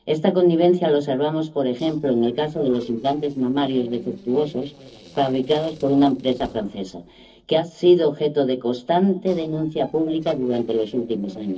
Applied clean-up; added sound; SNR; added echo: neural separator model SepFormer DNS4.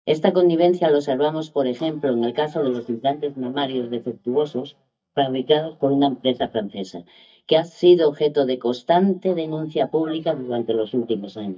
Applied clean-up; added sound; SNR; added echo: neural mask model DeepFilterNet 3.